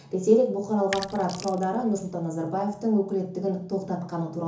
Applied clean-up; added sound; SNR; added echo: none; Sink (filling or washing); 14 dB; reverberation time 0.7 s.